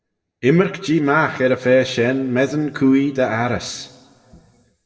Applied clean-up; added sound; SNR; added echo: none; none; none; reverberation time 1.3 s.